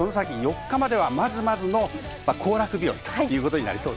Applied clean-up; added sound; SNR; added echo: none; Sink (filling or washing) / Water; 18 dB; none.